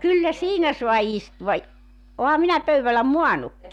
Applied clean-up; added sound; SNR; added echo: none; none; none; none.